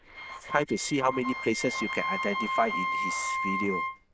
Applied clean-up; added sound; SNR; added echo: neural diffusion model UNIVERSE++.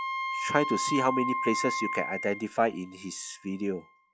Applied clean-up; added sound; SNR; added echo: classical method log-MMSE.